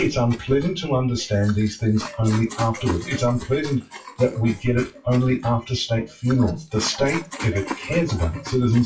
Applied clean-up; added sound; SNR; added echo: classical method WPE with log-MMSE.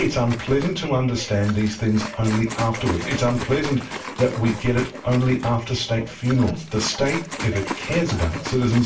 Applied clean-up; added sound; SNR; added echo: none; Liquid; 12 dB; reverberation time 0.3 s.